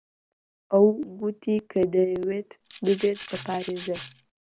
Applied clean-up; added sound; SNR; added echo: none; Rattle (instrument); 16 dB; none.